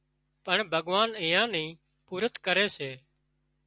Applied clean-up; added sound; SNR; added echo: none; none; none; none.